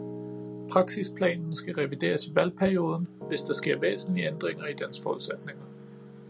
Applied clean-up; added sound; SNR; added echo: none; Piano; 12 dB; none.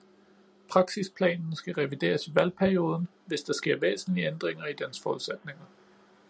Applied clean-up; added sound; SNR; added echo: none; none; none; none.